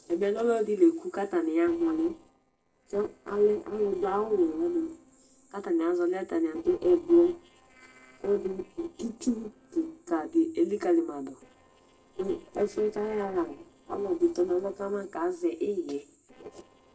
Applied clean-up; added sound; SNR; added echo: neural separator model SepFormer DNS4.